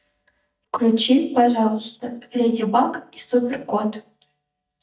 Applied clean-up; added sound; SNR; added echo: neural mask model DeepFilterNet 3.